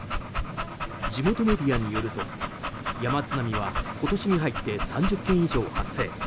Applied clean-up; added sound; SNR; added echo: none; Dog; 4 dB; none.